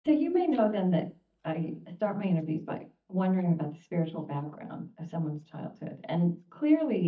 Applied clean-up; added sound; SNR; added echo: neural mask model DeepFilterNet 3.